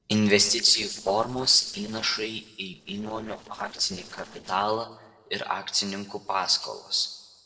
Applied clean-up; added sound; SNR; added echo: neural separator model SepFormer DNS4.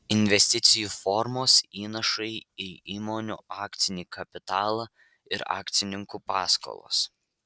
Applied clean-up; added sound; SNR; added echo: none; none; none; none.